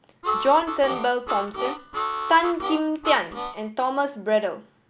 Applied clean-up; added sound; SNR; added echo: none; Harmonica; 5 dB; none.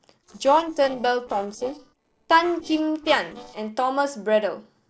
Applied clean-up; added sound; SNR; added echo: neural separator model SepFormer DNS4.